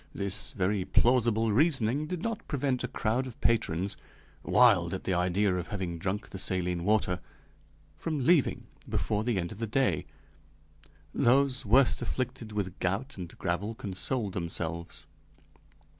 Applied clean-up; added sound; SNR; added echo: none; none; none; none.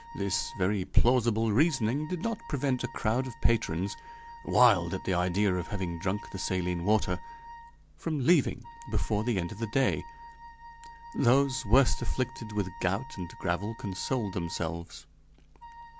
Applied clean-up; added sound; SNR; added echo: none; Wind instrument, woodwind instrument; 19 dB; none.